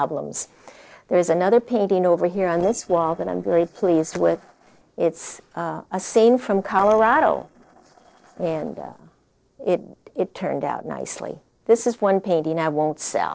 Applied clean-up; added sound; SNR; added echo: neural separator model SepFormer DNS4.